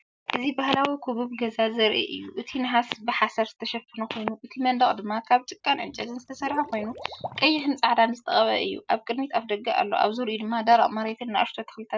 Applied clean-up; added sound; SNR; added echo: none; Liquid; 18 dB; none.